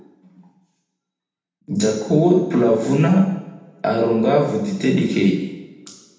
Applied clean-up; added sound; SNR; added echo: none; none; none; reverberation time 0.9 s.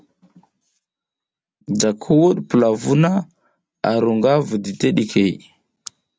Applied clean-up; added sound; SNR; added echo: none; none; none; none.